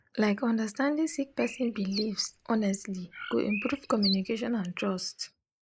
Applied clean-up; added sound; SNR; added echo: neural mask model Resemble Enhance denoiser.